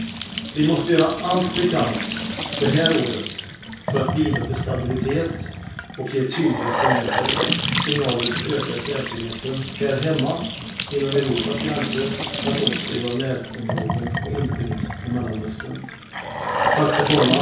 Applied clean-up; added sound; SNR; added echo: none; Trickle, dribble / Bathtub (filling or washing) / Sink (filling or washing) / Gurgling / Splash, splatter; 2 dB; reverberation time 0.6 s.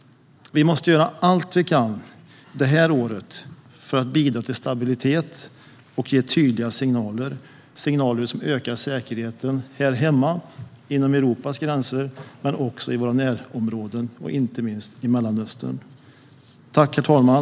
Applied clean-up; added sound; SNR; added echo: none; none; none; none.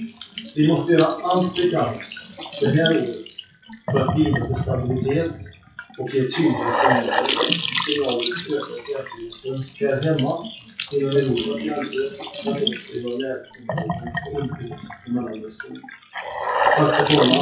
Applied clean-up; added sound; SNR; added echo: classical method WPE with log-MMSE.